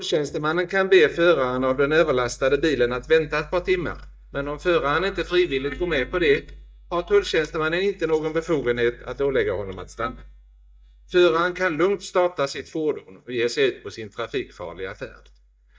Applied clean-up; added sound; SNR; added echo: neural mask model DeepFilterNet 3.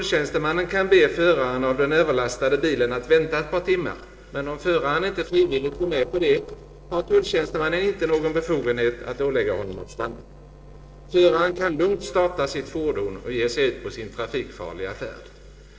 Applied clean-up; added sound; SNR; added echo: neural separator model SepFormer DNS4.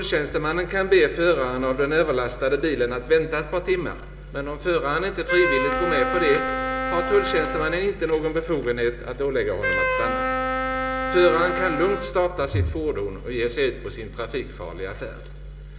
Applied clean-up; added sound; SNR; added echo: none; Wind instrument, woodwind instrument; 3 dB; reverberation time 1.8 s.